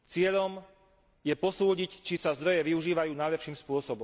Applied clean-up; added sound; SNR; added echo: none; none; none; none.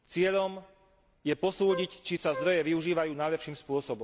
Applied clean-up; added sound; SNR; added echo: none; Wind instrument, woodwind instrument; 10 dB; none.